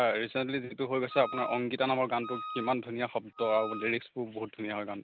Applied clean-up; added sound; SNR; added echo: none; Wind instrument, woodwind instrument; 11 dB; none.